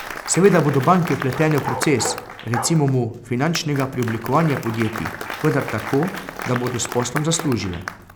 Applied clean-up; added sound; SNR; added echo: none; Bark + Applause; 10 dB; none.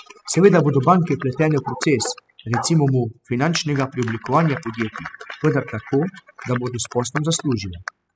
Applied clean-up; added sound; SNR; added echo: classical method spectral subtraction.